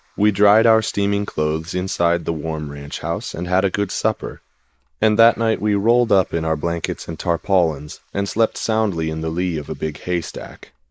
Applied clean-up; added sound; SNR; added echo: neural mask model Resemble Enhance denoiser.